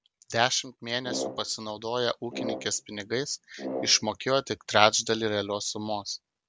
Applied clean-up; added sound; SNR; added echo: none; Brass instrument; 10 dB; none.